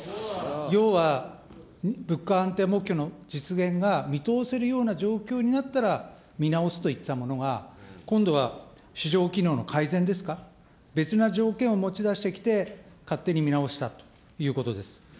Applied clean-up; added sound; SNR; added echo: none; none; none; none.